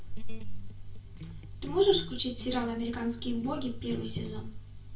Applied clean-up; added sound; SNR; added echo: none; Electric guitar; 17 dB; reverberation time 0.3 s.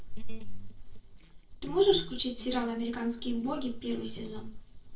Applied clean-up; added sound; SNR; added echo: neural separator model SepFormer DNS4.